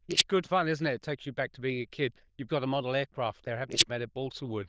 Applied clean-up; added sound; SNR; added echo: neural diffusion model UNIVERSE++.